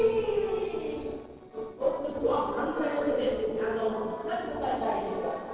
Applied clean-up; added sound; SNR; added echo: neural separator model SepFormer DNS4.